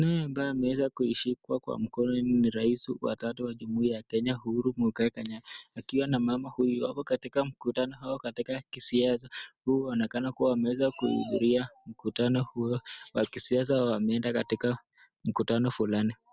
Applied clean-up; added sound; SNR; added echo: none; none; none; none.